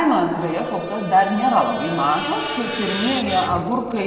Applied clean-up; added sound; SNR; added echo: none; Screech; 9 dB; reverberation time 1.7 s.